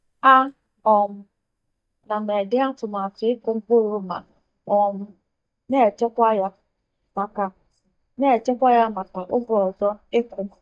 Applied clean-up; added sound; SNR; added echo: neural mask model DeepFilterNet 3.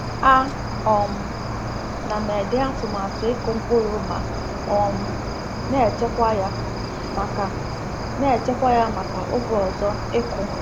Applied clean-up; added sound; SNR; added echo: none; Cricket; 4 dB; none.